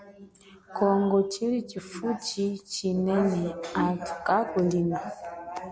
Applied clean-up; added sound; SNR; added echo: none; none; none; none.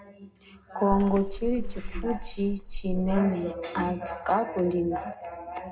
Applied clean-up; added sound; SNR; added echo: none; Water / Splash, splatter; 4 dB; reverberation time 0.2 s.